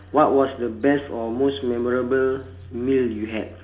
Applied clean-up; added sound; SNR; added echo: none; Cricket; 20 dB; reverberation time 0.4 s.